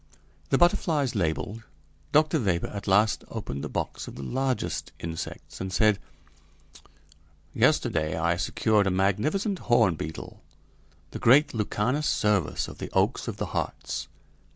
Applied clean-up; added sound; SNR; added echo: none; none; none; none.